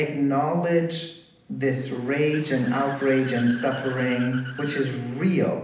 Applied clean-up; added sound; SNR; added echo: none; Accelerating, revving, vroom / Car; 16 dB; reverberation time 0.8 s.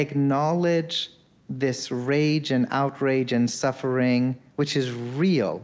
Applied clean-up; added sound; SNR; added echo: none; none; none; none.